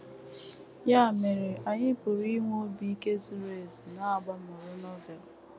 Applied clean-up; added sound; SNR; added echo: none; none; none; none.